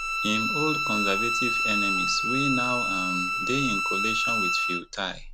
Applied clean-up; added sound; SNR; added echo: none; Bowed string instrument; -4 dB; none.